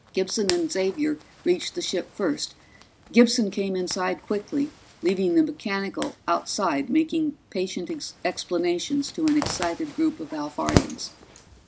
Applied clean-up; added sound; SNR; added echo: none; Zipper (clothing); 11 dB; none.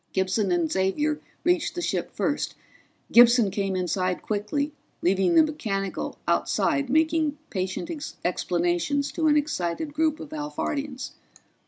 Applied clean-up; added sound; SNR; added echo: none; none; none; none.